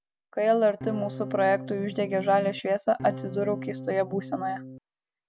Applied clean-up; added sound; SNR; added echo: none; Electric guitar / Strum; 11 dB; none.